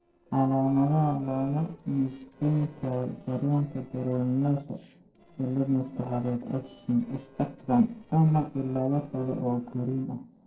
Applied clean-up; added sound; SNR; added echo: neural separator model SepFormer DNS4.